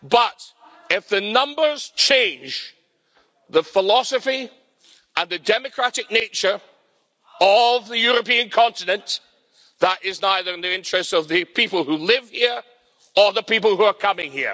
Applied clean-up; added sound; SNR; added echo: none; none; none; none.